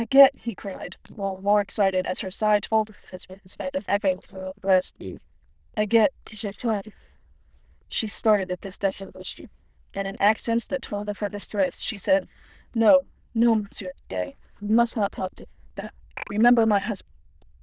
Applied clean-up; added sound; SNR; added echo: neural diffusion model UNIVERSE++.